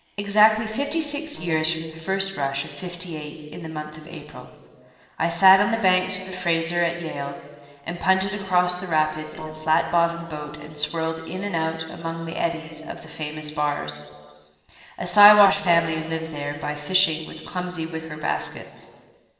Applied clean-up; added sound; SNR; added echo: neural separator model SepFormer DNS4.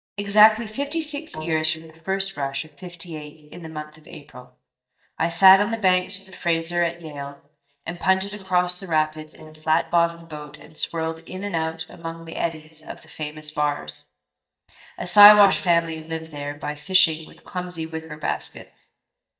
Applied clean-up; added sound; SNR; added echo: neural mask model DeepFilterNet 3.